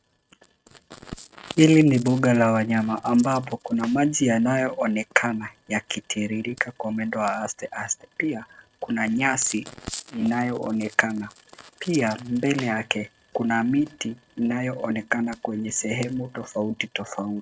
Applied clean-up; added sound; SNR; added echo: neural mask model RNNoise.